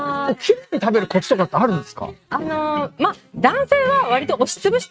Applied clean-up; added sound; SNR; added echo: neural mask model RNNoise.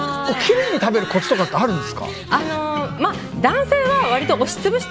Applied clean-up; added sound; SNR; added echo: none; Hiss + Wind instrument, woodwind instrument; 13 dB; none.